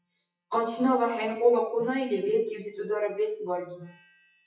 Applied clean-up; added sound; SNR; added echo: classical method WPE with log-MMSE.